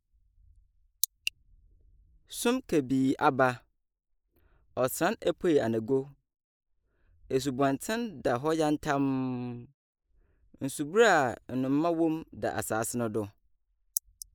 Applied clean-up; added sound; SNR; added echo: neural mask model Resemble Enhance denoiser.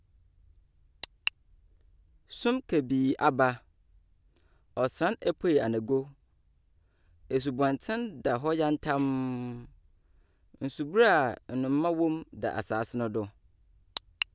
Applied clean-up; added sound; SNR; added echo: none; Tambourine; 15 dB; none.